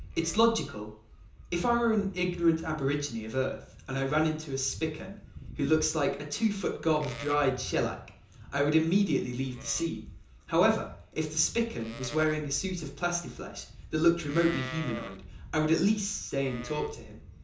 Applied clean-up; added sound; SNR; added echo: none; Livestock, farm animals, working animals; 16 dB; reverberation time 0.6 s.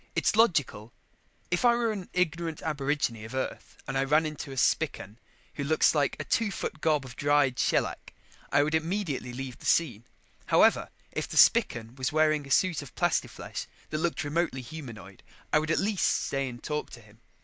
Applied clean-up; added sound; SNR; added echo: none; none; none; none.